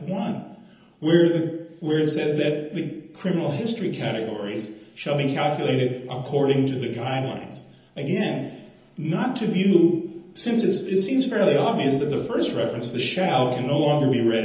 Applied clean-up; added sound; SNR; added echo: none; none; none; reverberation time 0.9 s.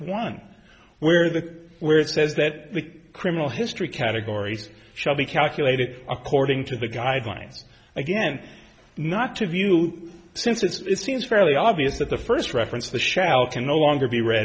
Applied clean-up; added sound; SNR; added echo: none; none; none; none.